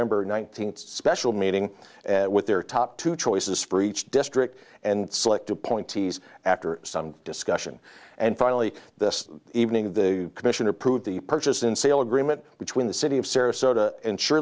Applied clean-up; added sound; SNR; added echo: none; none; none; none.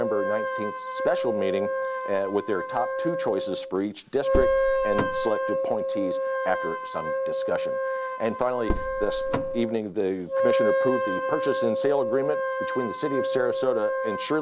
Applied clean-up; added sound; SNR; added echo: none; Wind instrument, woodwind instrument + Car; -1 dB; none.